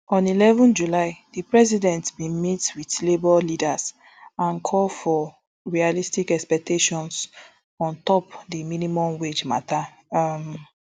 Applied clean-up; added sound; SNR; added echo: none; none; none; none.